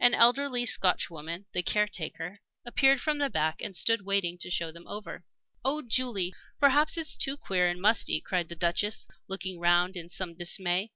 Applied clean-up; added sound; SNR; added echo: none; none; none; none.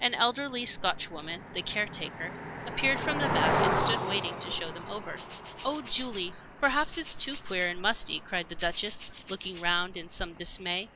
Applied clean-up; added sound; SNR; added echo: none; Rattle (instrument) + Cricket; 2 dB; none.